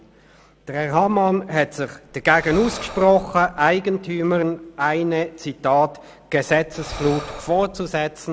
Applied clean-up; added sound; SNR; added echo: none; Breathing; 15 dB; none.